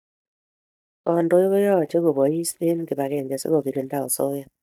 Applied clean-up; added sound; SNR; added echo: neural mask model DeepFilterNet 3.